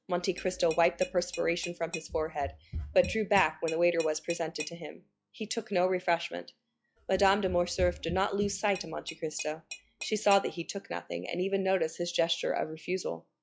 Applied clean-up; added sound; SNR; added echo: classical method log-MMSE.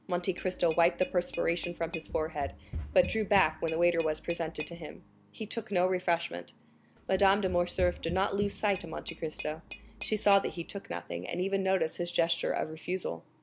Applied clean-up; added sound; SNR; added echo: none; Tap / Glass + Run; 12 dB; none.